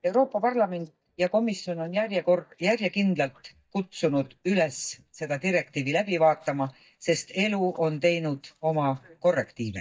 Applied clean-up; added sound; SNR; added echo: neural mask model DeepFilterNet 3.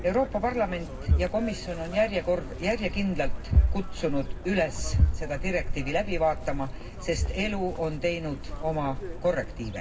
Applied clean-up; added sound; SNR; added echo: none; Chirp, tweet; 6 dB; reverberation time 0.4 s.